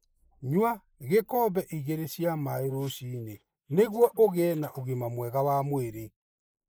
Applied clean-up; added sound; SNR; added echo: neural mask model Resemble Enhance denoiser.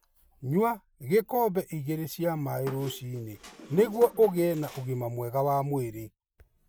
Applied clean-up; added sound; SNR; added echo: none; Squeak; 16 dB; none.